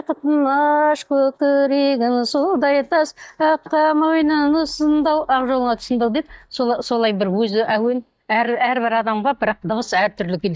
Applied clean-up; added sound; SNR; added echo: neural mask model DeepFilterNet 3.